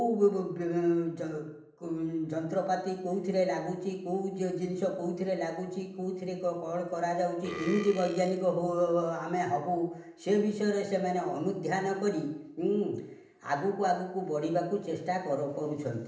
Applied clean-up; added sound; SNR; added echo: none; Burping, eructation; 13 dB; reverberation time 0.8 s.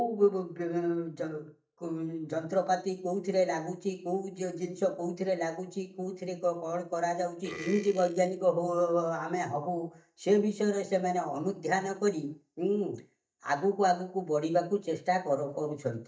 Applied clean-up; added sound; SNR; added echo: neural mask model DeepFilterNet 3.